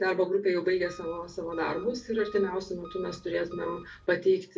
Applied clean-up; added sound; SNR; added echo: none; Engine; 19 dB; reverberation time 0.2 s.